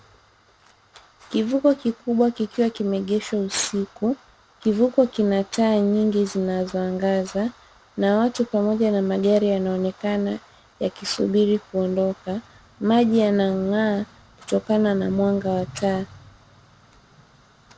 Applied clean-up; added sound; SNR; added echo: none; none; none; none.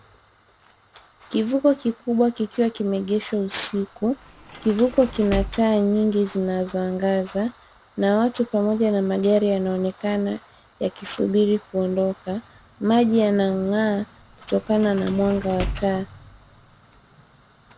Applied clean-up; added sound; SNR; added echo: none; Sliding door / Slam; 12 dB; none.